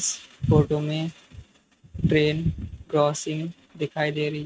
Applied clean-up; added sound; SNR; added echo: neural mask model RNNoise.